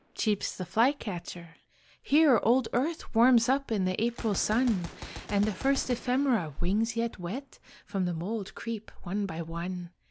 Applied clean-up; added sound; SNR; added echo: none; Gunshot, gunfire; 20 dB; none.